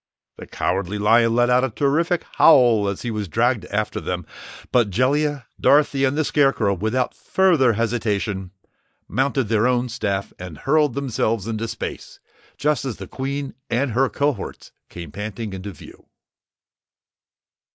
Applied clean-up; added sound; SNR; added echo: neural mask model Resemble Enhance denoiser.